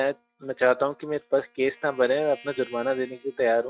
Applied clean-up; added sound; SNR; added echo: classical method log-MMSE.